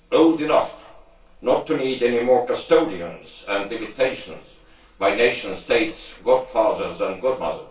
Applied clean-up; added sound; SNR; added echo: none; none; none; reverberation time 0.2 s.